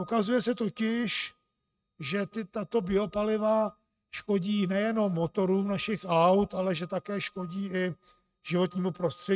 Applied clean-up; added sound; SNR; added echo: neural mask model RNNoise.